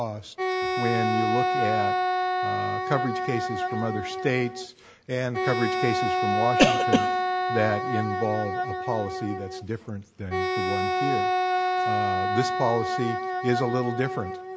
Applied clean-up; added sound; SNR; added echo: none; Wind instrument, woodwind instrument; -2 dB; none.